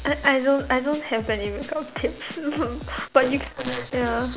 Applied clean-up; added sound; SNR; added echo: none; Drum kit; 14 dB; none.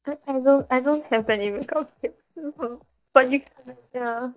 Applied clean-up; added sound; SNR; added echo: neural mask model DeepFilterNet 3.